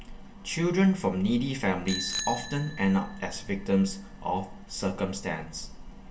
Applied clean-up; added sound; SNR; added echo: none; Bicycle bell; 14 dB; reverberation time 0.1 s.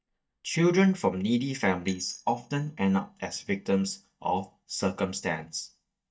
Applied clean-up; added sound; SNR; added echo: neural mask model DeepFilterNet 3.